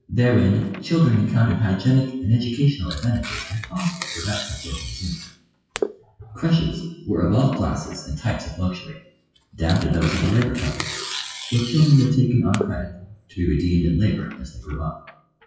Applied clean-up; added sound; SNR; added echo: classical method WPE with log-MMSE.